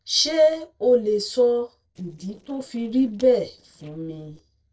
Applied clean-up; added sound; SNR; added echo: neural separator model SepFormer DNS4.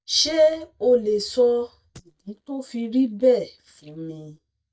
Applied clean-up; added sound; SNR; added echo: neural mask model DeepFilterNet 3.